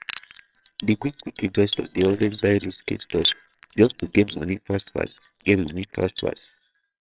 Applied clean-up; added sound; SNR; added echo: neural separator model SepFormer WHAMR!.